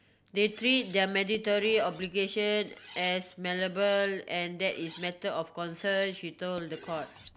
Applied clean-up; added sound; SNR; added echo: none; Cutlery, silverware; 16 dB; none.